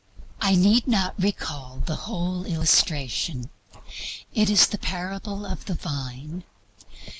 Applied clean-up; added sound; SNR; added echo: none; none; none; none.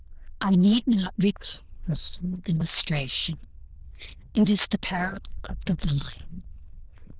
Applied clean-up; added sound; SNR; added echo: neural diffusion model UNIVERSE++.